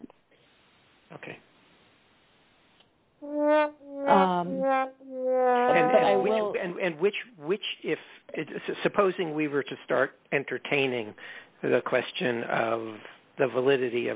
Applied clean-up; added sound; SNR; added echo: none; Brass instrument; -3 dB; none.